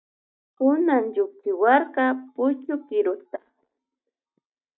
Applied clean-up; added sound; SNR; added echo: neural mask model DeepFilterNet 3.